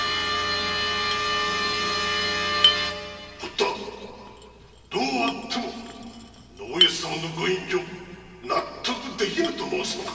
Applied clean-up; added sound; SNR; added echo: none; Chink, clink; 5 dB; reverberation time 2.5 s.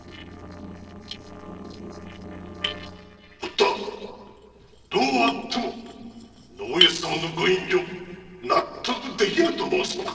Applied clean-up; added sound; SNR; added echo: neural separator model SepFormer DNS4.